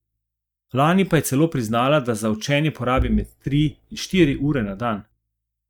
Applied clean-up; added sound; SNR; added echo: neural mask model RNNoise.